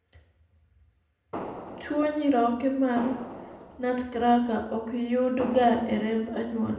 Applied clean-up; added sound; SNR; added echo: none; Fireworks; 13 dB; reverberation time 0.7 s.